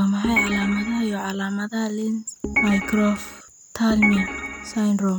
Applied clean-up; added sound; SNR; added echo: none; Organ; 4 dB; none.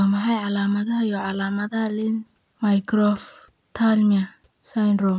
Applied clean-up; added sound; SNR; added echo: none; none; none; none.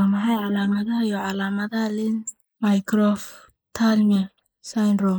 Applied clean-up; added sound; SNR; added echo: neural mask model Resemble Enhance denoiser.